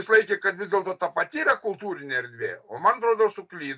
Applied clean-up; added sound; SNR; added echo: none; none; none; none.